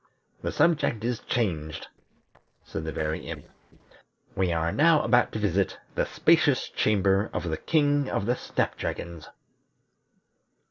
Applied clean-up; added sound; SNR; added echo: neural separator model SepFormer DNS4.